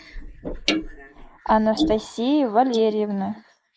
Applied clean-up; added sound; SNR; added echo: neural mask model Resemble Enhance denoiser.